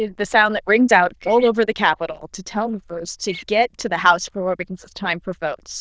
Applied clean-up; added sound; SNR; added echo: neural diffusion model UNIVERSE++.